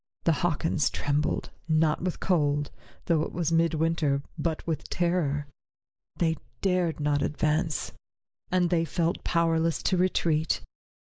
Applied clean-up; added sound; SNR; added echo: neural mask model Resemble Enhance denoiser.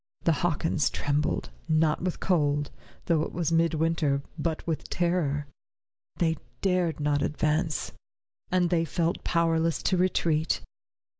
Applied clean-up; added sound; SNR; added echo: none; none; none; none.